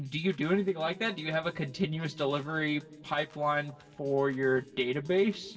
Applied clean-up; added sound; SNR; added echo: neural separator model SepFormer DNS4.